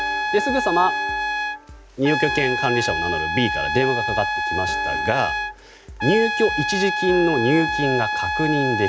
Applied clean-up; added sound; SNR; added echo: none; Trumpet; 1 dB; none.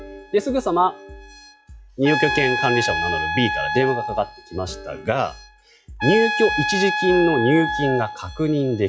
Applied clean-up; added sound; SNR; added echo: classical method log-MMSE.